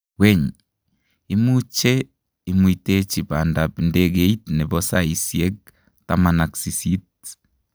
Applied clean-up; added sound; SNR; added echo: none; none; none; none.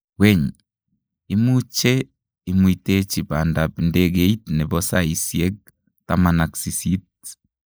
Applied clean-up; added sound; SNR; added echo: neural mask model Resemble Enhance denoiser.